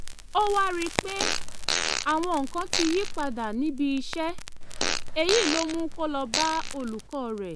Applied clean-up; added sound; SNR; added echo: none; Crackle + Fart; 2 dB; none.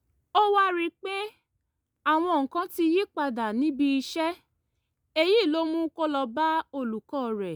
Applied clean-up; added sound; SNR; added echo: none; none; none; none.